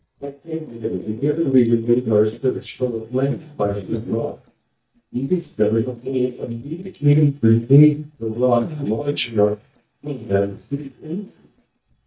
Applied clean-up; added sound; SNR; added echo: neural mask model DeepFilterNet 3.